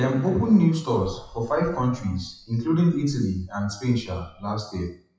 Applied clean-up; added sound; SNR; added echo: classical method WPE with log-MMSE.